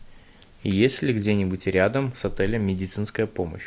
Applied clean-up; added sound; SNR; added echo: none; Crackle; 16 dB; none.